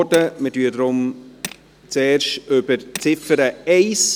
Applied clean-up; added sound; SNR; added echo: none; Tools; 19 dB; none.